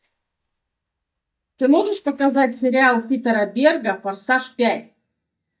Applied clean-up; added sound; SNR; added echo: neural mask model DeepFilterNet 3.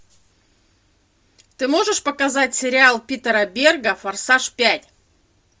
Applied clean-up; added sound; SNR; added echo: none; none; none; none.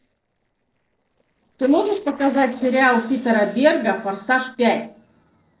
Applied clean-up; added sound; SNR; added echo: neural separator model SepFormer DNS4.